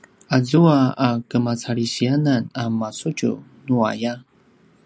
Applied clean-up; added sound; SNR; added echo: none; none; none; none.